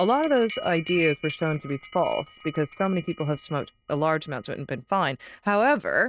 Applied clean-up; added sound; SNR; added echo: neural mask model RNNoise.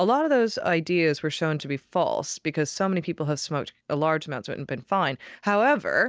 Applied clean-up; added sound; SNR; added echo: none; none; none; none.